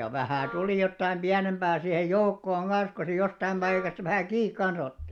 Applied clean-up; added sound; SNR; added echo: none; Wind instrument, woodwind instrument; 16 dB; none.